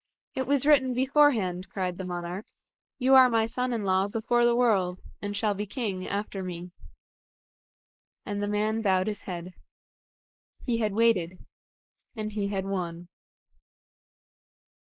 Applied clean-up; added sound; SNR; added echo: neural mask model Resemble Enhance denoiser.